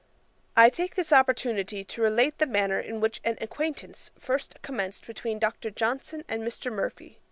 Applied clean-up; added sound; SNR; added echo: none; none; none; none.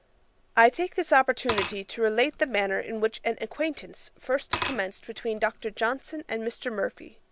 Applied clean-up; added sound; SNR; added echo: none; Glass / Liquid; 12 dB; none.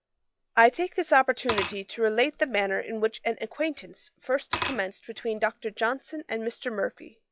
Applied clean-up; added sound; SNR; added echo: classical method log-MMSE.